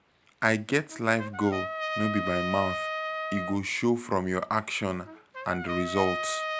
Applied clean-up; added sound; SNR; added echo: none; Trumpet; 6 dB; none.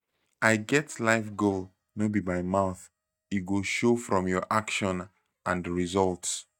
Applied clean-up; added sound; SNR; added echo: neural mask model DeepFilterNet 3.